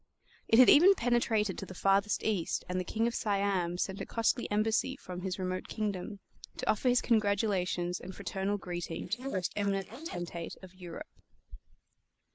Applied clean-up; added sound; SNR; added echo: neural mask model Resemble Enhance denoiser.